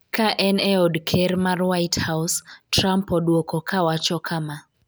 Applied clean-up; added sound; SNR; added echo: none; none; none; none.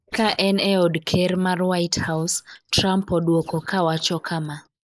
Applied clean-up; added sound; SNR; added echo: neural mask model Resemble Enhance denoiser.